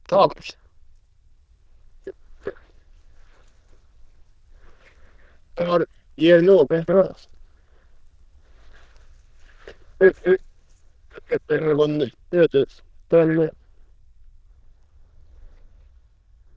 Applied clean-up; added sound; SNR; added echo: neural diffusion model UNIVERSE++.